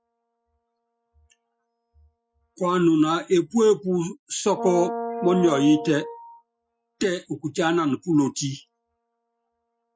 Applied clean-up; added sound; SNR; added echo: classical method Wiener filter.